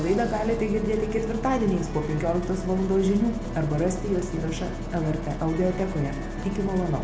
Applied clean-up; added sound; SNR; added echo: none; Engine starting; 7 dB; reverberation time 0.7 s.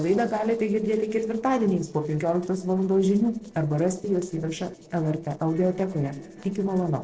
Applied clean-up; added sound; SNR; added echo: neural separator model SepFormer DNS4.